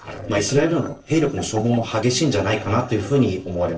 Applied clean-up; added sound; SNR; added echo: neural separator model SepFormer DNS4.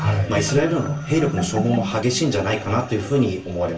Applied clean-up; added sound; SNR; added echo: none; Marimba, xylophone; 8 dB; reverberation time 0.3 s.